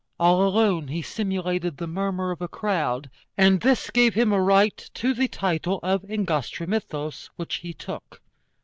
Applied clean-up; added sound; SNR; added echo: none; none; none; none.